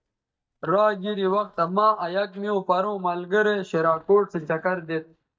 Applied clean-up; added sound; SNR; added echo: neural mask model DeepFilterNet 3.